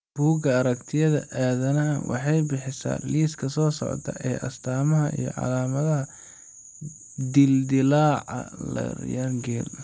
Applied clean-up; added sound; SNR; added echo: none; none; none; none.